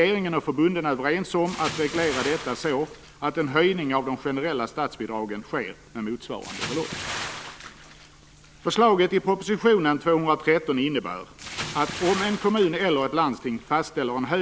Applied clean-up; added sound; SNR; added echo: none; Bathtub (filling or washing) / Splash, splatter; 14 dB; none.